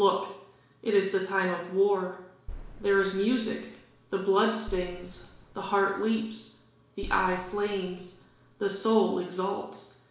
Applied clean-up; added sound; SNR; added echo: none; Boom; 16 dB; reverberation time 0.7 s.